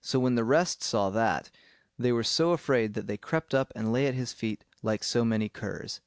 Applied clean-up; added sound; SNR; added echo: none; none; none; none.